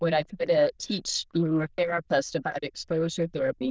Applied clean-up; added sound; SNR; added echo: neural diffusion model UNIVERSE++.